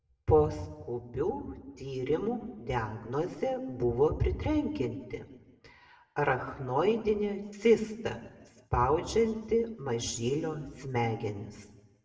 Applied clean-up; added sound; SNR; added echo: none; none; none; reverberation time 0.8 s.